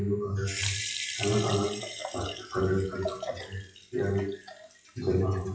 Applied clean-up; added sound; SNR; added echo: classical method WPE with log-MMSE.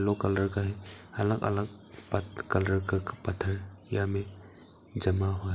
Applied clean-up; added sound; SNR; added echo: none; none; none; none.